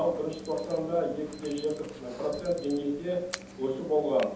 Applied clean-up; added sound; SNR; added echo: none; Alarm; 14 dB; reverberation time 0.6 s.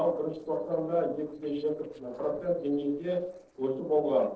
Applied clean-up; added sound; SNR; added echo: neural separator model SepFormer DNS4.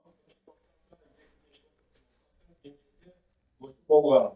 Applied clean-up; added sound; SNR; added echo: neural mask model DeepFilterNet 3.